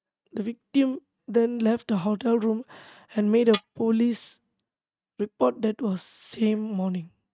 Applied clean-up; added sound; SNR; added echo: neural mask model RNNoise.